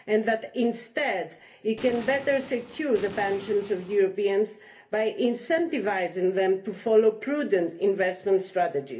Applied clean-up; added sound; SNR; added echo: none; Explosion; 17 dB; reverberation time 0.3 s.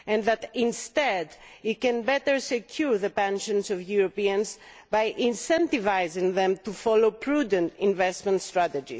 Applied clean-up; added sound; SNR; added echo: none; none; none; none.